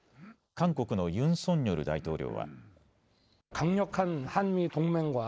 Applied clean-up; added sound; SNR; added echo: neural mask model Resemble Enhance denoiser.